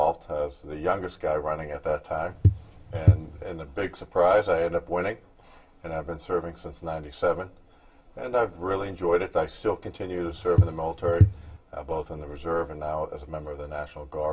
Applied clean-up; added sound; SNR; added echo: none; Walk, footsteps / Bird vocalization, bird call, bird song; -3 dB; reverberation time 0.2 s.